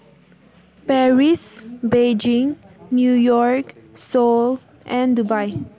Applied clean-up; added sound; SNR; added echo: none; none; none; none.